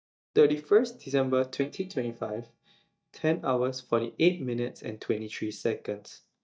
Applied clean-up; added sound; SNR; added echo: neural mask model DeepFilterNet 3.